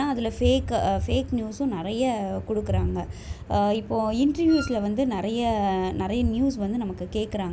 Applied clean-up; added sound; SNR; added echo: none; Wind instrument, woodwind instrument; 15 dB; none.